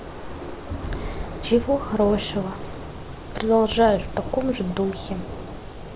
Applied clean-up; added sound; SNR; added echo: none; Thunder / Rain; 9 dB; none.